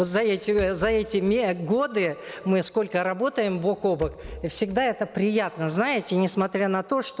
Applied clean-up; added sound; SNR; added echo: none; Rattle / Breathing; 20 dB; none.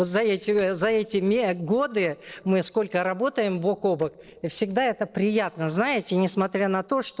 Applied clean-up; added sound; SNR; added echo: neural separator model SepFormer DNS4.